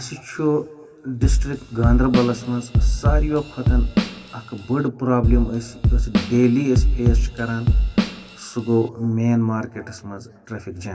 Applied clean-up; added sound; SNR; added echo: none; Drum kit; -3 dB; reverberation time 2.7 s.